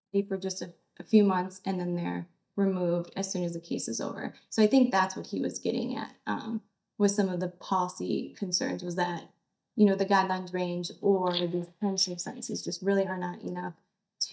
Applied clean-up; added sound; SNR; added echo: neural mask model DeepFilterNet 3.